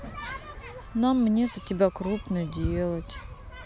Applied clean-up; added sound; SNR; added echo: none; none; none; none.